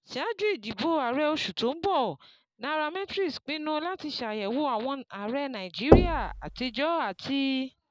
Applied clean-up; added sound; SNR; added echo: none; Knock; -4 dB; none.